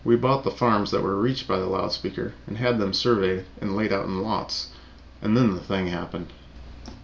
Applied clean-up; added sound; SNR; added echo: none; none; none; none.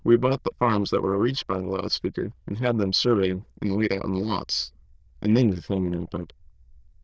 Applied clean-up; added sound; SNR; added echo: neural diffusion model UNIVERSE++.